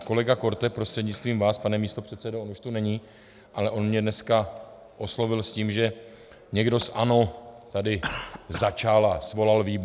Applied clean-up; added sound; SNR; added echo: none; none; none; none.